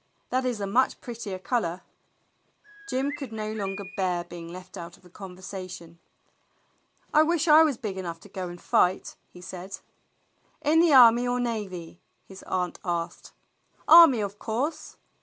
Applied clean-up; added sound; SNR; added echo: none; Bird; 15 dB; none.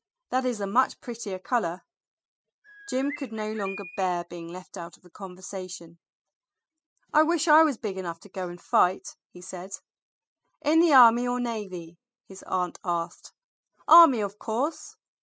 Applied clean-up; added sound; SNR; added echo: classical method spectral subtraction.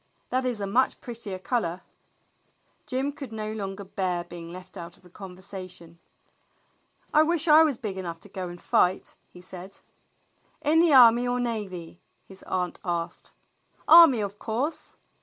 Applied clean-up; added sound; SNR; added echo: none; none; none; none.